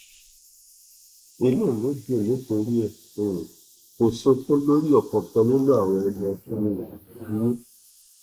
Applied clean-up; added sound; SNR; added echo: neural mask model Resemble Enhance denoiser.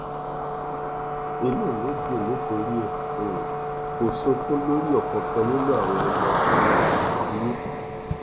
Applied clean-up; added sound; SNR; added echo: none; Cricket + Wind instrument, woodwind instrument; -2 dB; none.